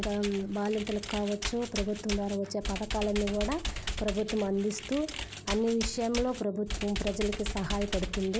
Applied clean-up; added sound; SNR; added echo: none; Computer keyboard; 6 dB; none.